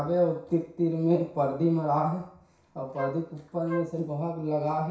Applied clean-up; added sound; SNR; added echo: none; Wind instrument, woodwind instrument; 10 dB; reverberation time 0.6 s.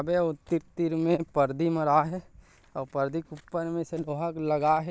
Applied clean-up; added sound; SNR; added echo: none; none; none; none.